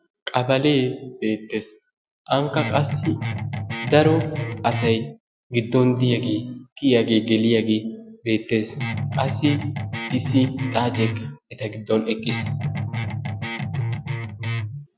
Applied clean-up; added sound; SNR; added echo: none; Guitar; 3 dB; none.